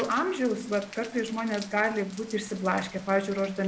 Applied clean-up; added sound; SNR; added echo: none; Rain; 18 dB; none.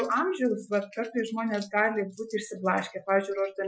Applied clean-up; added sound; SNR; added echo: classical method Wiener filter.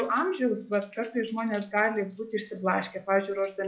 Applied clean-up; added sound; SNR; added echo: classical method log-MMSE.